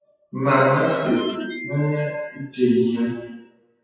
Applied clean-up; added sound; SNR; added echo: classical method WPE with log-MMSE.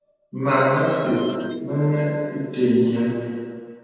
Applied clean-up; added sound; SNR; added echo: neural separator model SepFormer DNS4.